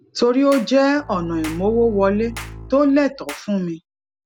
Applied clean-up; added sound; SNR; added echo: none; Clapping + Bowed string instrument; 16 dB; none.